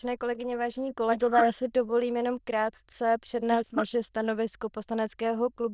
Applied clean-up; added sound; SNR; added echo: neural diffusion model UNIVERSE++.